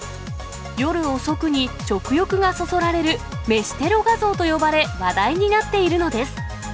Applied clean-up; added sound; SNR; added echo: none; none; none; none.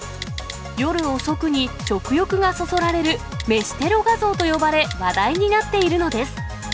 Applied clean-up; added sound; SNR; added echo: none; Typing; 18 dB; none.